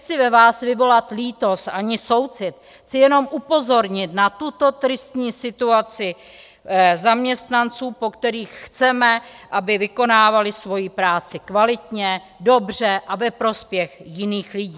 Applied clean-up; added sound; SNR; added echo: none; none; none; none.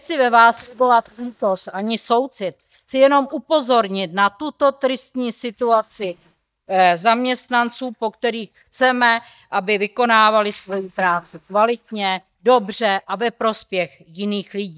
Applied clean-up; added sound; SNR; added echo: neural mask model DeepFilterNet 3.